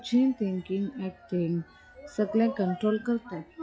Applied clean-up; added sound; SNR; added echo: classical method log-MMSE.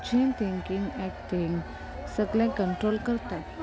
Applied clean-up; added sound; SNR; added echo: none; Crowd / Cheering; 15 dB; none.